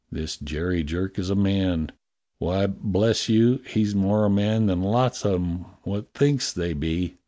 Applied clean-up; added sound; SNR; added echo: none; none; none; none.